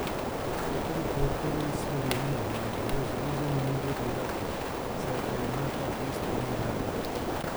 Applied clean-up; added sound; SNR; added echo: none; Rain; -4 dB; none.